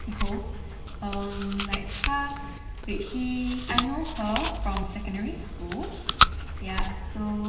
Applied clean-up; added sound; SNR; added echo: none; Chewing, mastication; -2 dB; reverberation time 1.2 s.